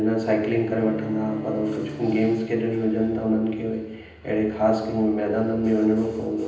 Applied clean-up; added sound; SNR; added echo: none; Bowed string instrument; 16 dB; reverberation time 0.9 s.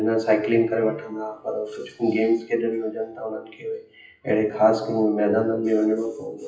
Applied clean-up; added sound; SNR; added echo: classical method WPE with log-MMSE.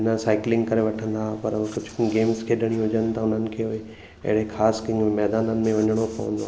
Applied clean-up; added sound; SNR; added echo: none; none; none; none.